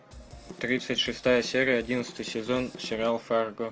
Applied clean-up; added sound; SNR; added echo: none; Drum / Drum kit; 18 dB; none.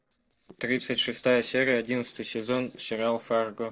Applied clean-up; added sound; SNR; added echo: neural separator model SepFormer DNS4.